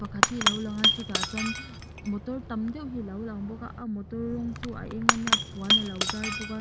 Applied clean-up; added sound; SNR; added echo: none; Shatter / Crushing; -4 dB; none.